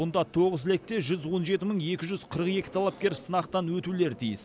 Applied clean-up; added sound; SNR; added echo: none; none; none; none.